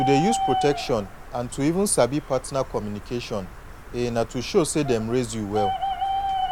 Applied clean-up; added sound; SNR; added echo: none; Bird; 4 dB; none.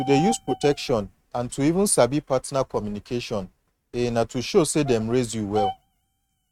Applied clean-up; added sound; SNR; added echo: neural mask model RNNoise.